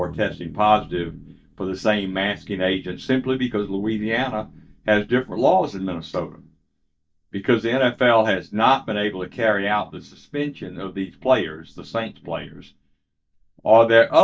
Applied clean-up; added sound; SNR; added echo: neural mask model DeepFilterNet 3.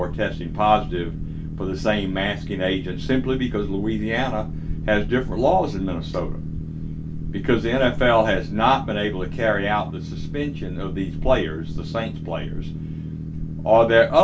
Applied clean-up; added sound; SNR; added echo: none; Boat, Water vehicle; 5 dB; reverberation time 0.2 s.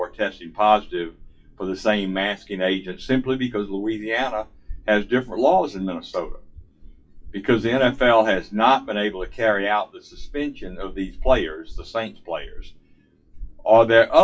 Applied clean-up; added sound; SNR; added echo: classical method WPE with log-MMSE.